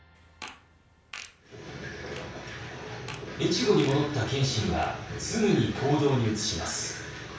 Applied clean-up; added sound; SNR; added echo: none; Fart; 20 dB; reverberation time 0.6 s.